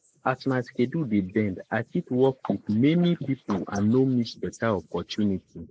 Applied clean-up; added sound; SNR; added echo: neural mask model Resemble Enhance denoiser.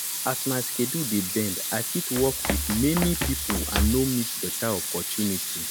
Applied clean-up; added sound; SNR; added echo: none; Run + Sink (filling or washing) / Water tap, faucet; 1 dB; none.